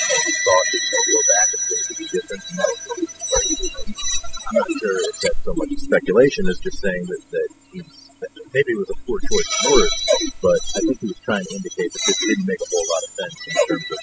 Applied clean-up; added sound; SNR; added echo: classical method spectral subtraction.